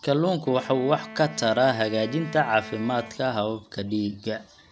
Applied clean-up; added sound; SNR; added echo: none; Wind instrument, woodwind instrument; 17 dB; none.